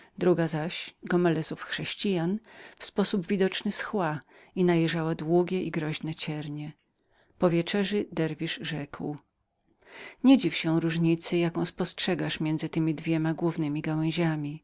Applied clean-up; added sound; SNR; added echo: none; none; none; none.